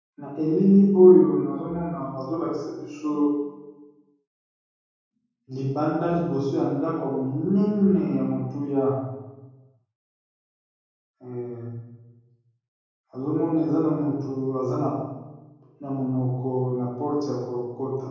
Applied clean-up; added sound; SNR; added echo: none; none; none; reverberation time 1.3 s.